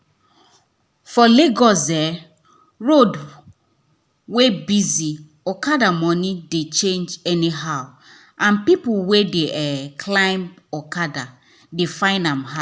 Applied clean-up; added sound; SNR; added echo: none; none; none; none.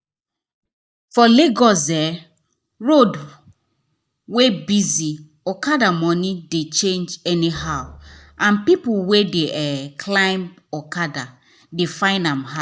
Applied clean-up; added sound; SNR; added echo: neural mask model DeepFilterNet 3.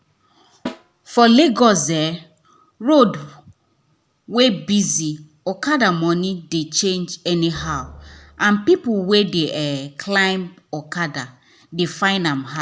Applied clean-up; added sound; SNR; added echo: none; Drum + Snare drum; 19 dB; none.